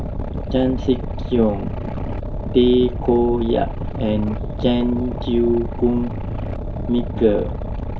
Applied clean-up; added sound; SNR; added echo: none; Boat, Water vehicle; 4 dB; reverberation time 0.2 s.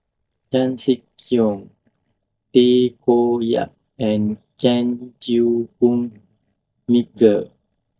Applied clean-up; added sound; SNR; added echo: neural mask model DeepFilterNet 3.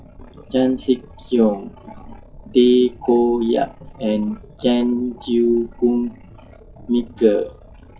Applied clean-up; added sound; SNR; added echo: classical method WPE with log-MMSE.